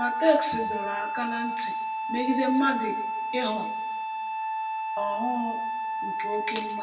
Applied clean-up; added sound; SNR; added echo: none; Wind instrument, woodwind instrument; 0 dB; reverberation time 0.7 s.